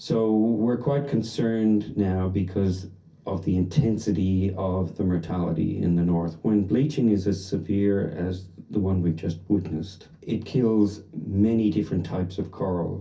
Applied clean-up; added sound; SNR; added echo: none; none; none; reverberation time 0.3 s.